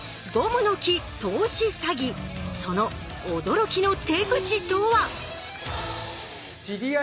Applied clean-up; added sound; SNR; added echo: none; Train; 14 dB; none.